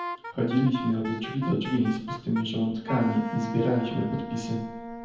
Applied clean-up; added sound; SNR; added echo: none; Wind instrument, woodwind instrument; 10 dB; reverberation time 0.7 s.